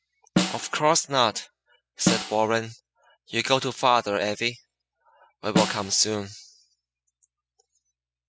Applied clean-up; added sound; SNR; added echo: classical method spectral subtraction.